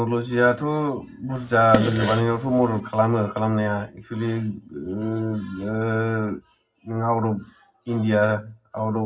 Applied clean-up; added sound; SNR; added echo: none; Fart; 5 dB; reverberation time 0.4 s.